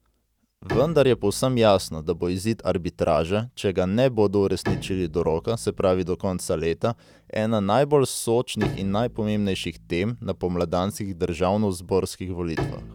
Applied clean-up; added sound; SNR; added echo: none; Bowed string instrument; 14 dB; none.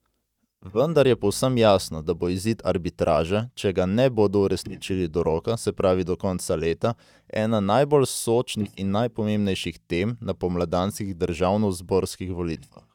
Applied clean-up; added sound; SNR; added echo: neural mask model DeepFilterNet 3.